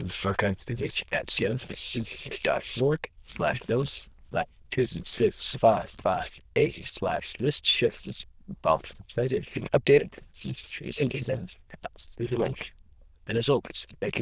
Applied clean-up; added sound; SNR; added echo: neural diffusion model UNIVERSE++.